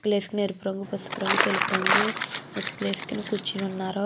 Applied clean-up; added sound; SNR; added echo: none; Crumpling, crinkling; -2 dB; none.